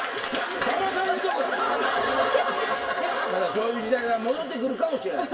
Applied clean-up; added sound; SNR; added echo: none; Wind instrument, woodwind instrument; 14 dB; reverberation time 0.1 s.